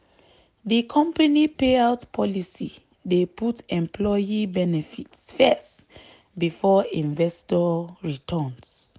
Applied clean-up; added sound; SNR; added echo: none; none; none; none.